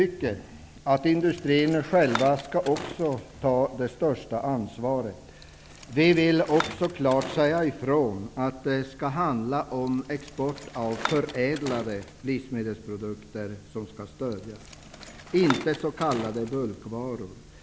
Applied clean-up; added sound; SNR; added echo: none; Bicycle; 15 dB; none.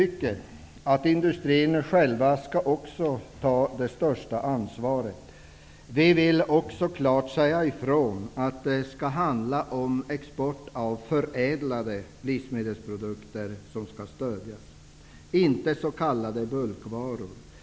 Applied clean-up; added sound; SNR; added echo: none; none; none; none.